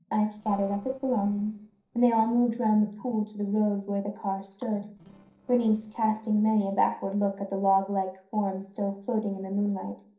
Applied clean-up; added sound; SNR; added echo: neural separator model SepFormer DNS4.